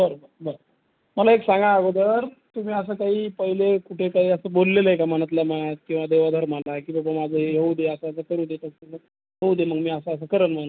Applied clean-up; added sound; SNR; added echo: none; none; none; none.